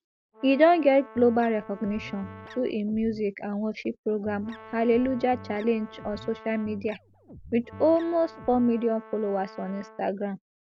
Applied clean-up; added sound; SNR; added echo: none; Brass instrument + Guitar; 18 dB; none.